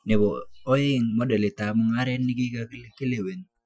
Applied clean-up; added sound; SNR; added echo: classical method Wiener filter.